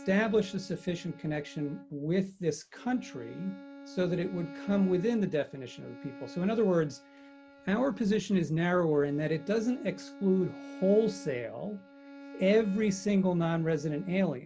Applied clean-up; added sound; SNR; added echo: none; Bowed string instrument; 18 dB; none.